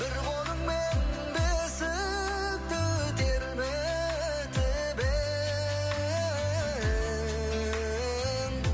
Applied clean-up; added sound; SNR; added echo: none; none; none; none.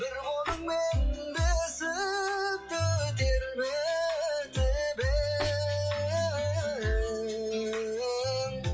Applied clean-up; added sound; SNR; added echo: classical method log-MMSE.